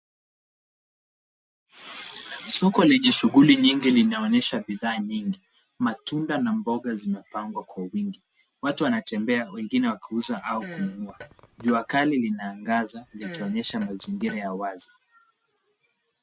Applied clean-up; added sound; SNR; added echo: none; Fart; 18 dB; none.